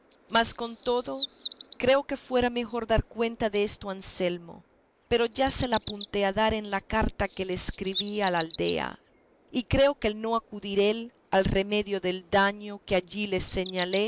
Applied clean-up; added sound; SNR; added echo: neural mask model Resemble Enhance denoiser.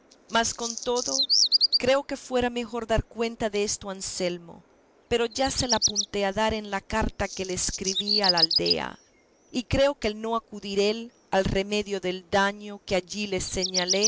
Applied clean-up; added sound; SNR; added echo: none; Bird vocalization, bird call, bird song; 3 dB; none.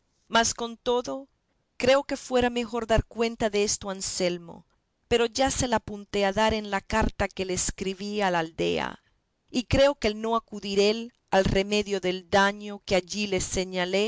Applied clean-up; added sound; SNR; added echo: none; none; none; none.